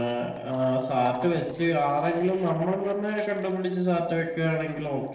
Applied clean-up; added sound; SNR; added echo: neural separator model SepFormer DNS4.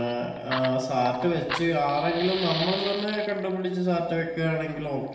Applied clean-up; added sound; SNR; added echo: none; Fire; 11 dB; reverberation time 1.1 s.